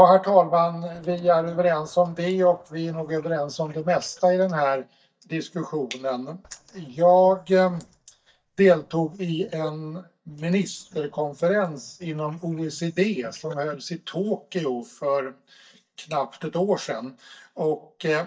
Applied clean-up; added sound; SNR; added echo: neural mask model DeepFilterNet 3.